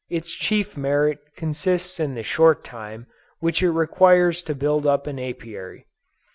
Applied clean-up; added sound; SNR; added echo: none; none; none; none.